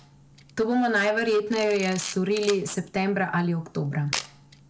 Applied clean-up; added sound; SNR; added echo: none; Camera; 15 dB; none.